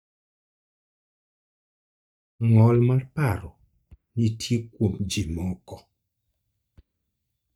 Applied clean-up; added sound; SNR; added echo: neural mask model DeepFilterNet 3.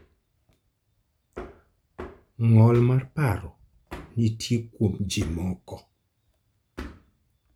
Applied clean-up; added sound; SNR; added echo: none; Hammer; 19 dB; none.